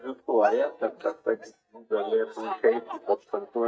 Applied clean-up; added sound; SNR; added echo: neural mask model DeepFilterNet 3.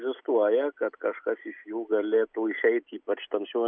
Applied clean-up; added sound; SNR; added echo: none; none; none; none.